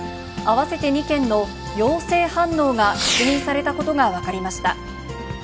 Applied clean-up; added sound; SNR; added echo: none; Fireworks; 11 dB; none.